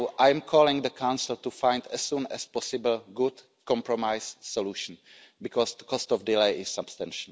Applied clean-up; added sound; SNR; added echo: none; none; none; none.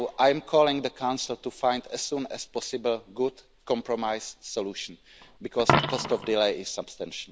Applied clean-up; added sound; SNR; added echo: none; Coin (dropping); 7 dB; none.